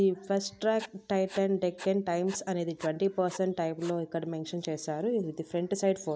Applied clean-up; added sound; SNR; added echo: none; Writing; 19 dB; none.